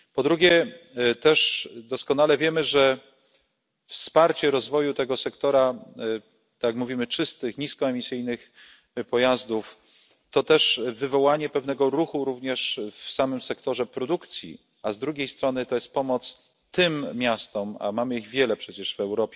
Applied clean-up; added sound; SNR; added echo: none; none; none; none.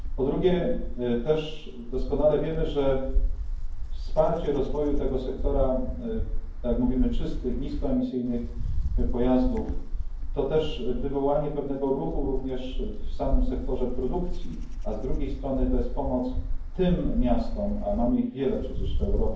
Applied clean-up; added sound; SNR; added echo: none; Wind; 0 dB; reverberation time 0.9 s.